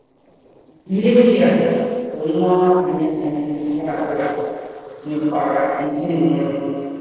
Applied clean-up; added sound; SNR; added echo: neural separator model SepFormer DNS4.